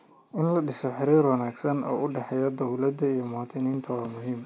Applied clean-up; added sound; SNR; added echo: none; none; none; none.